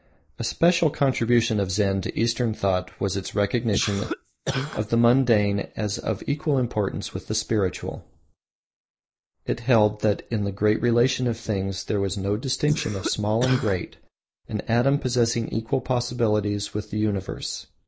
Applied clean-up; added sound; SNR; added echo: neural mask model Resemble Enhance denoiser.